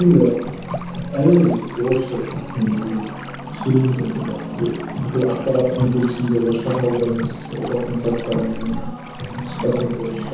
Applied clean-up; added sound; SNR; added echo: none; Stream; 14 dB; reverberation time 0.9 s.